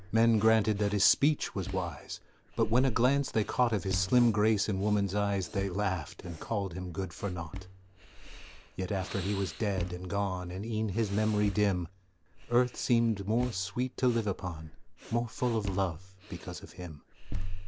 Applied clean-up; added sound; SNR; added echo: none; Breathing + Thump, thud; 9 dB; none.